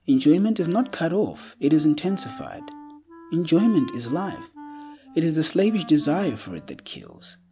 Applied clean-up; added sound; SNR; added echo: none; Wind instrument, woodwind instrument; 19 dB; none.